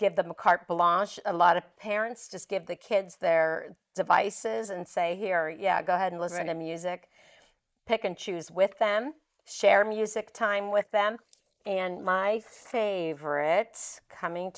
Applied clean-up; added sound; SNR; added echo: neural mask model Resemble Enhance denoiser.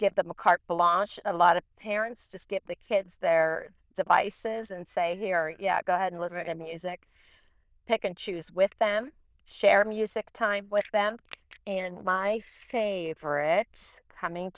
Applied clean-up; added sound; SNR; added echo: neural diffusion model UNIVERSE++.